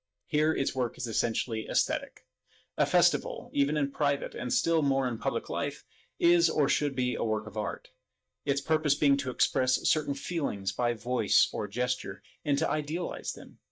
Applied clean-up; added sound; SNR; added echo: neural mask model DeepFilterNet 3.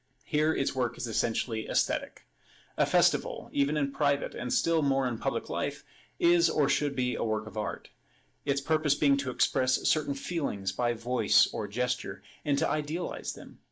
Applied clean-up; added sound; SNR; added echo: neural mask model Resemble Enhance denoiser.